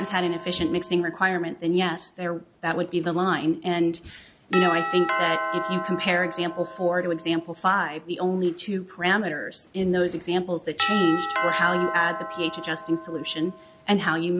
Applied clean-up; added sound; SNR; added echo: none; Doorbell; 8 dB; none.